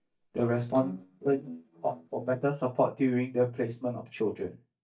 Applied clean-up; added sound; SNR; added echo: neural mask model DeepFilterNet 3.